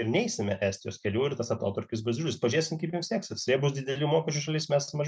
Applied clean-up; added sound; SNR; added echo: none; none; none; none.